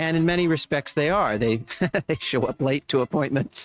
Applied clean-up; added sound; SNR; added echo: neural mask model RNNoise.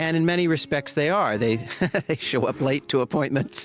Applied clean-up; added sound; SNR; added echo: none; none; none; none.